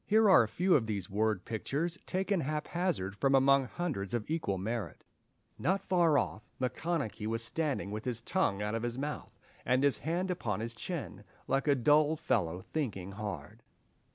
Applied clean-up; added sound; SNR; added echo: none; none; none; none.